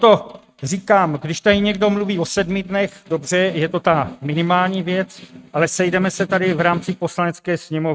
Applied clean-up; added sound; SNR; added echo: neural mask model RNNoise.